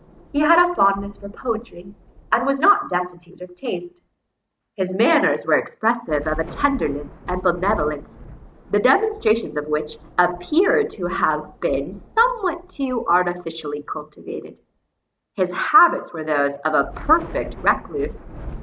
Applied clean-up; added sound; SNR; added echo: none; Thunder / Rain; 17 dB; none.